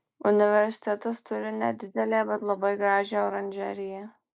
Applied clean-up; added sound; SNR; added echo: neural mask model Resemble Enhance denoiser.